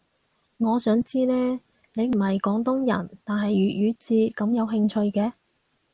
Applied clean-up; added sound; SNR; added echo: none; none; none; none.